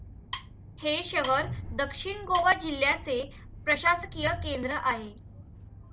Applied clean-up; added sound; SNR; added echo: none; Train + Wood; 11 dB; none.